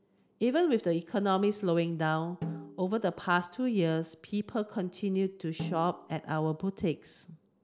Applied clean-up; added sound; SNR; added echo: none; Snare drum; 12 dB; none.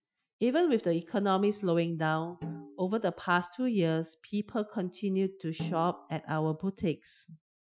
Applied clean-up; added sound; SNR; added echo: classical method Wiener filter.